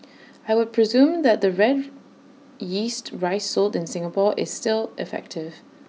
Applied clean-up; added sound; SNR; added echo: none; none; none; none.